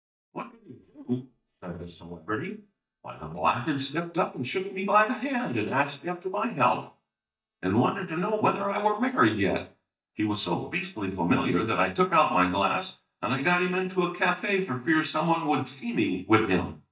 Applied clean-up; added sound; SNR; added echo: neural mask model DeepFilterNet 3.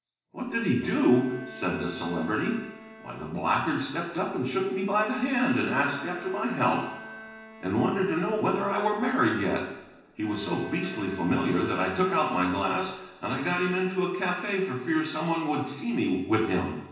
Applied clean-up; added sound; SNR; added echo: none; Bowed string instrument; 18 dB; reverberation time 0.9 s.